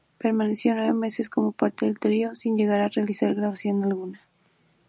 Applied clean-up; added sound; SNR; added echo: none; none; none; none.